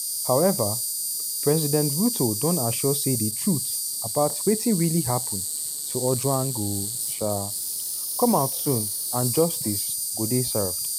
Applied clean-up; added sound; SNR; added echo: none; Insect; 3 dB; none.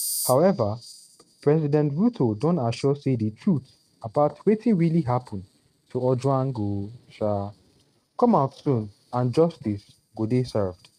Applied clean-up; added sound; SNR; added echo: neural mask model RNNoise.